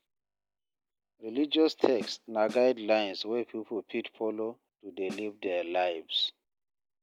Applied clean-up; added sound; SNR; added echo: none; Snare drum; 14 dB; none.